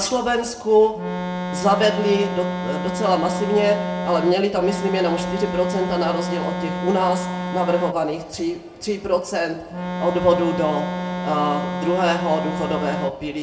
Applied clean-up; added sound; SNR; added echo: none; Organ; 4 dB; reverberation time 0.5 s.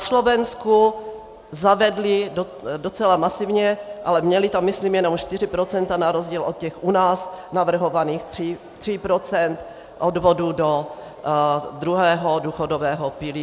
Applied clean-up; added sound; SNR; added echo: none; none; none; none.